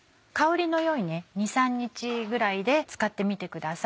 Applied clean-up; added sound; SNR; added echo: none; none; none; none.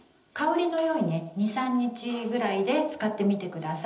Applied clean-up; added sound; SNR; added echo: none; none; none; reverberation time 1.2 s.